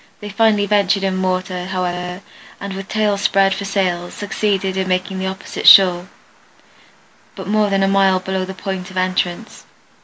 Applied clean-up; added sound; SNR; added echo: none; none; none; none.